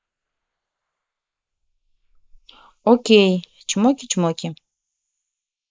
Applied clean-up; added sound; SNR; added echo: neural mask model Resemble Enhance denoiser.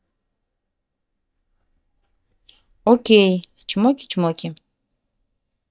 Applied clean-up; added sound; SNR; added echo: neural mask model DeepFilterNet 3.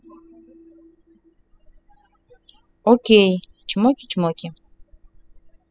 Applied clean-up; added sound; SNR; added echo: classical method spectral subtraction.